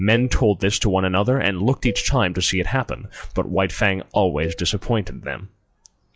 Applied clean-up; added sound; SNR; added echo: classical method log-MMSE.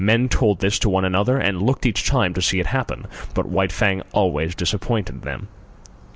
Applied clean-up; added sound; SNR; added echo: none; none; none; none.